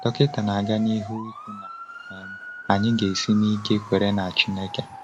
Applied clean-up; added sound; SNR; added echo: none; Motor vehicle (road) / Siren; 15 dB; none.